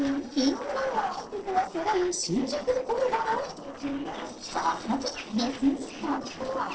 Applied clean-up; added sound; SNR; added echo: neural separator model SepFormer DNS4.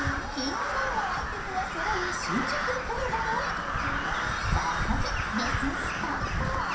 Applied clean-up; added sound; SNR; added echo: none; Crow; -4 dB; reverberation time 0.5 s.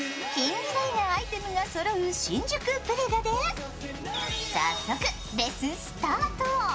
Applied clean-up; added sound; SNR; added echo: none; none; none; none.